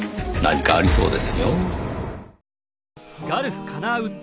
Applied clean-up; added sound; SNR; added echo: none; none; none; none.